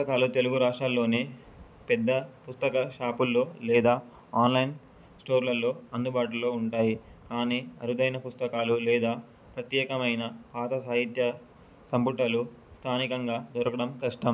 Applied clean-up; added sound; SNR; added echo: none; none; none; none.